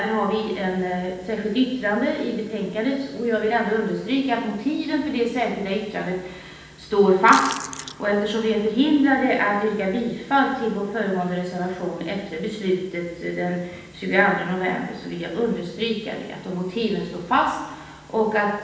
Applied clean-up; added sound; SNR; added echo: none; Chewing, mastication / Crushing; 12 dB; reverberation time 0.9 s.